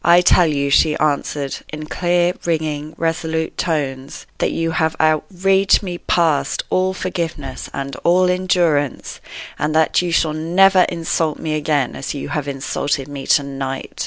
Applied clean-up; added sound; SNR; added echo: none; Car; 18 dB; none.